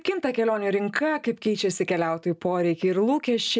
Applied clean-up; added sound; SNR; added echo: none; none; none; none.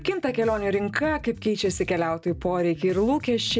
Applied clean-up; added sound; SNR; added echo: none; Bass guitar; 16 dB; none.